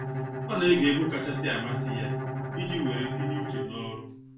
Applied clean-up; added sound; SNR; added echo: none; Bowed string instrument; 3 dB; reverberation time 0.3 s.